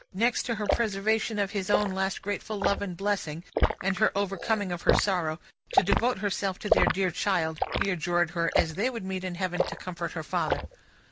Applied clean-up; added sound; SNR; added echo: none; Liquid; 3 dB; none.